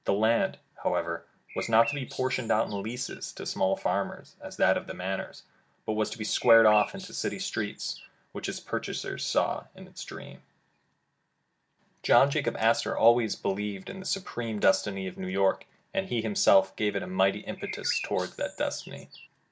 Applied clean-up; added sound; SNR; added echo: none; Bird; 13 dB; none.